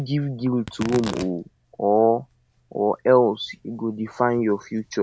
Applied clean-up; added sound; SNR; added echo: none; Tearing; 19 dB; none.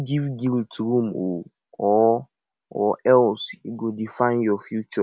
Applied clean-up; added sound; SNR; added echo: none; none; none; none.